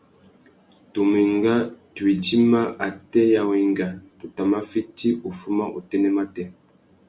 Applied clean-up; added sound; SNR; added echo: none; none; none; none.